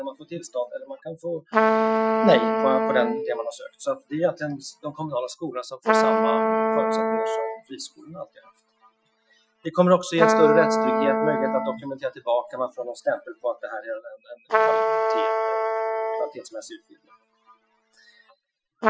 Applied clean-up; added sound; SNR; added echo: classical method Wiener filter.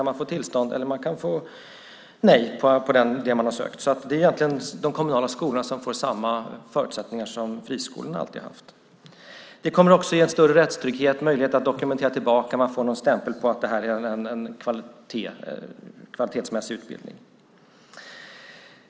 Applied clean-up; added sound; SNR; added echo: none; none; none; none.